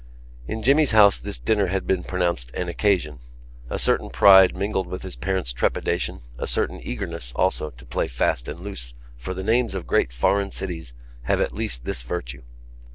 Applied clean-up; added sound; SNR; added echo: none; none; none; none.